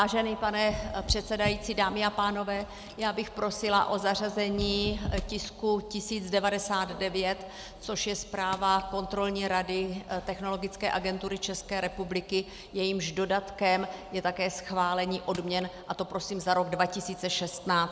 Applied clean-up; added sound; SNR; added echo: none; Crushing; 19 dB; none.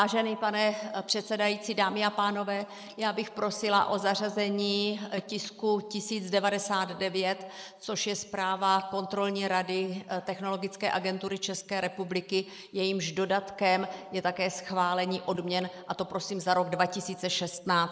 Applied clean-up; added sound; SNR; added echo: neural mask model Resemble Enhance denoiser.